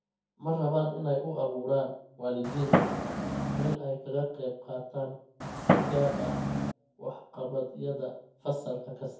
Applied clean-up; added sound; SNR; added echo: none; Fireworks; -5 dB; reverberation time 0.6 s.